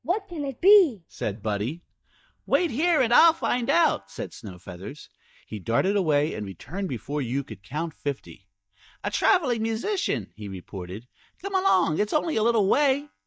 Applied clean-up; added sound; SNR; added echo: neural mask model DeepFilterNet 3.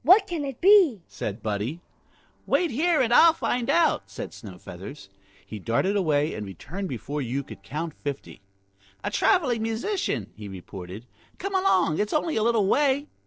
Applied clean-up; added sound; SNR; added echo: neural separator model SepFormer DNS4.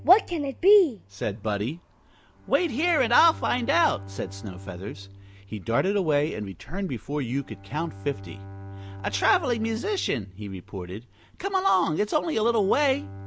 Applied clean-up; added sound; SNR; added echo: none; Bowed string instrument; 17 dB; none.